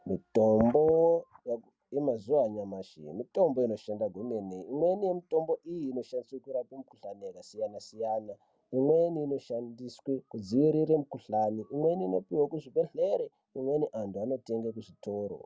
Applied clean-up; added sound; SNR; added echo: none; none; none; none.